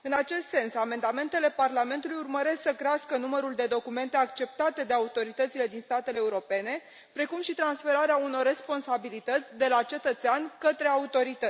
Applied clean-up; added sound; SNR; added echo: none; none; none; none.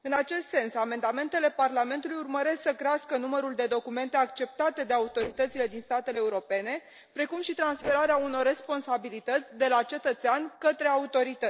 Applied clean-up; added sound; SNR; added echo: neural separator model SepFormer DNS4.